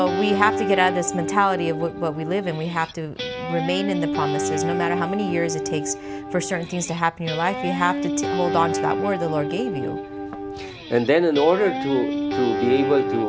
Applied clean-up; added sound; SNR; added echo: none; Guitar; 3 dB; none.